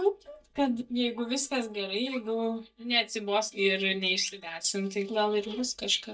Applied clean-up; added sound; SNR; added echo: neural mask model DeepFilterNet 3.